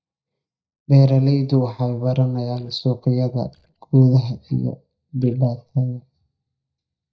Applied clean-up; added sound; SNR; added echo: neural mask model DeepFilterNet 3.